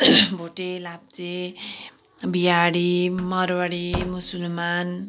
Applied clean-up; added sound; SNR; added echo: none; Slam; 14 dB; none.